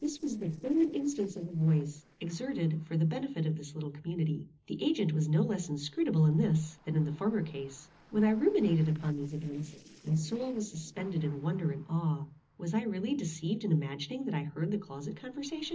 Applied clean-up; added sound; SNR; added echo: neural separator model SepFormer DNS4.